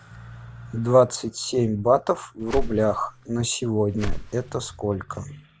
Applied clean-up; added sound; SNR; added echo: none; Whoosh, swoosh, swish; 5 dB; none.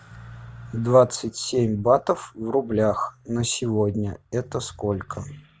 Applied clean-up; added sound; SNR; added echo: none; none; none; none.